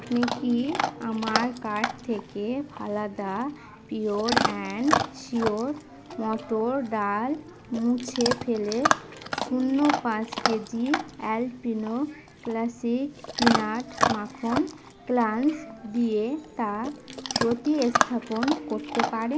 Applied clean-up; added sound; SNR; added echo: none; Chewing, mastication / Dog; 4 dB; none.